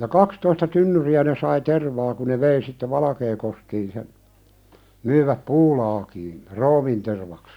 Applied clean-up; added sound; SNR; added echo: none; none; none; none.